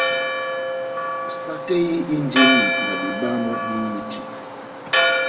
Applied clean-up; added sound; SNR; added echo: none; Church bell; -2 dB; reverberation time 1.5 s.